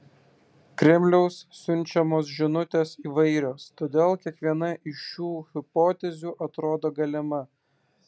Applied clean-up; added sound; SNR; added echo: none; none; none; none.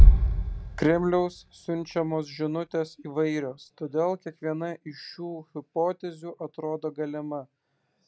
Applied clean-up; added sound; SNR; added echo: none; Bass drum; -3 dB; none.